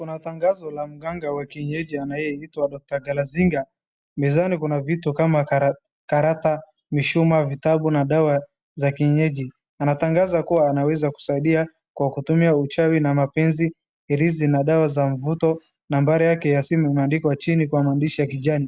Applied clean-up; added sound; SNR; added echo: none; none; none; none.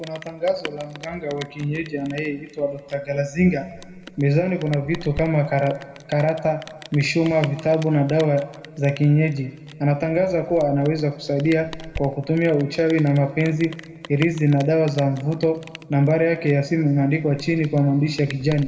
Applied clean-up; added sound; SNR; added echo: none; Rain; 20 dB; reverberation time 1.5 s.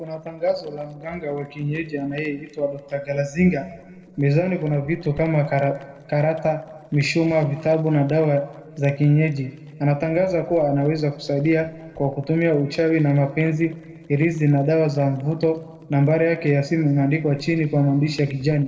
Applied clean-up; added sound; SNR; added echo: neural separator model SepFormer DNS4.